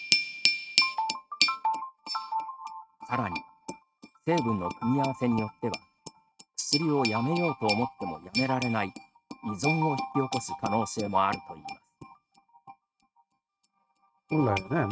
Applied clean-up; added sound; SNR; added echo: neural mask model RNNoise.